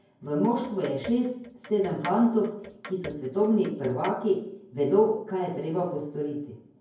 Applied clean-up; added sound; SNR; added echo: none; Clock; 17 dB; reverberation time 0.9 s.